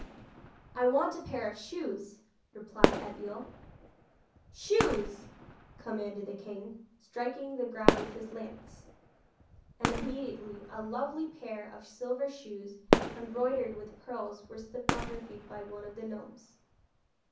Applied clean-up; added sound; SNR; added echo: none; Fireworks; -1 dB; reverberation time 0.6 s.